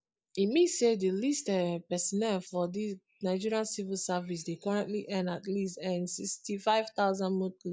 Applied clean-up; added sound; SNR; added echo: neural mask model Resemble Enhance denoiser.